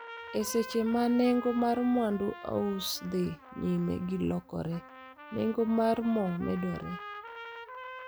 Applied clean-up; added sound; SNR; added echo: none; Trumpet; 15 dB; none.